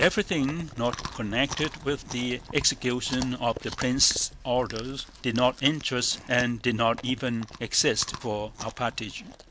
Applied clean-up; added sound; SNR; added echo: none; Chewing, mastication; 14 dB; none.